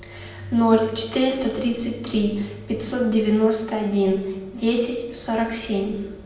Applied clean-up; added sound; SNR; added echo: none; none; none; reverberation time 0.9 s.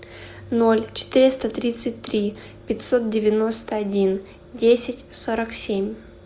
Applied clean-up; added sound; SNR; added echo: none; none; none; none.